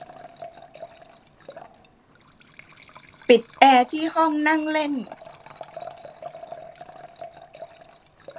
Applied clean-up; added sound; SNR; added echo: none; Liquid; 18 dB; none.